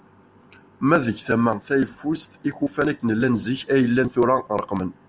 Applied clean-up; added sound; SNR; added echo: none; none; none; none.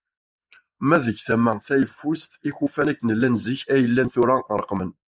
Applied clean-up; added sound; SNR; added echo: neural mask model Resemble Enhance denoiser.